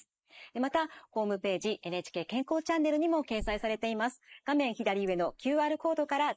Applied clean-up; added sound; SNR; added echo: neural mask model Resemble Enhance denoiser.